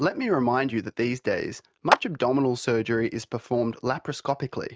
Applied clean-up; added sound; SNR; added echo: neural mask model RNNoise.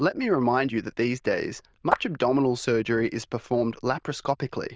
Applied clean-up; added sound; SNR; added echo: neural diffusion model UNIVERSE++.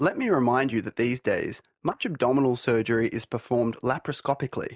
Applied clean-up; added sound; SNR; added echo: neural mask model DeepFilterNet 3.